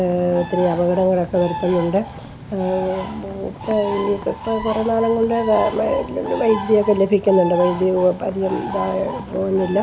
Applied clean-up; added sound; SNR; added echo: none; Bird; 11 dB; none.